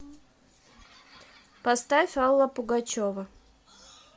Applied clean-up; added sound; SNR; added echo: none; none; none; none.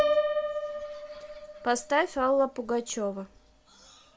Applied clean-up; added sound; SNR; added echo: none; Piano; 2 dB; none.